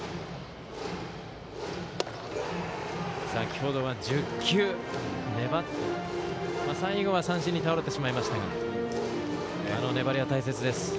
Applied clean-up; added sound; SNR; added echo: none; none; none; none.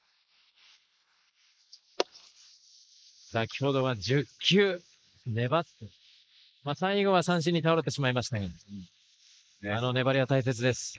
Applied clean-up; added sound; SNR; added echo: neural mask model Resemble Enhance denoiser.